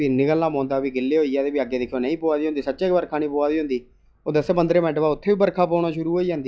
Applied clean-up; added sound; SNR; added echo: classical method log-MMSE.